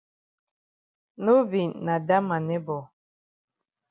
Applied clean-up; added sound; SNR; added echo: none; none; none; none.